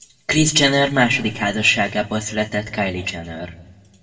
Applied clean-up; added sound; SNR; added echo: none; none; none; reverberation time 1.1 s.